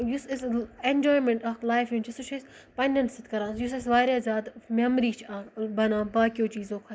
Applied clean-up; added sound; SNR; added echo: none; none; none; none.